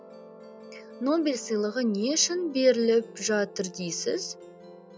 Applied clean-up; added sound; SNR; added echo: none; Musical instrument; 18 dB; none.